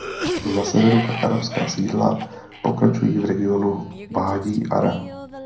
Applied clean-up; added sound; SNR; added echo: none; Cough; 11 dB; reverberation time 0.6 s.